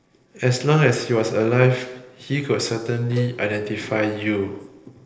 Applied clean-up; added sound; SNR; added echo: neural separator model SepFormer DNS4.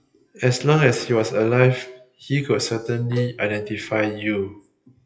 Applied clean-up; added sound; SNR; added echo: classical method WPE with log-MMSE.